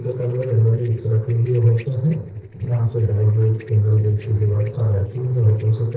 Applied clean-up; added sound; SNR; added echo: neural separator model SepFormer DNS4.